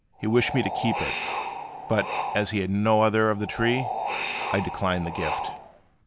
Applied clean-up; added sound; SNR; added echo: none; Wind; 5 dB; none.